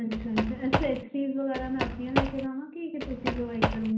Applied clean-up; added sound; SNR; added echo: none; Run; 0 dB; reverberation time 0.6 s.